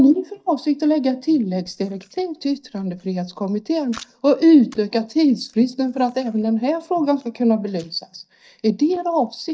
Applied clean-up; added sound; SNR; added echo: neural mask model DeepFilterNet 3.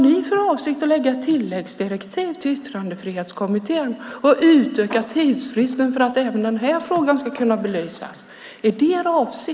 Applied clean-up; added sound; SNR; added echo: none; none; none; none.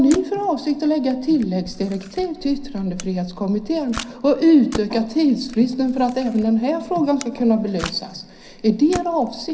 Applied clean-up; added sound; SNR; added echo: none; Camera; 17 dB; reverberation time 0.4 s.